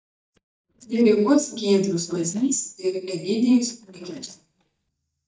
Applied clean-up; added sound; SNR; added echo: neural mask model DeepFilterNet 3.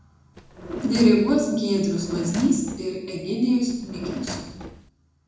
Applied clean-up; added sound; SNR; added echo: none; Drawer open or close; 11 dB; reverberation time 0.9 s.